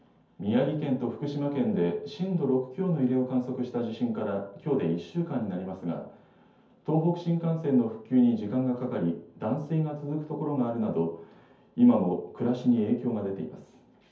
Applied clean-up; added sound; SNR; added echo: none; none; none; reverberation time 0.5 s.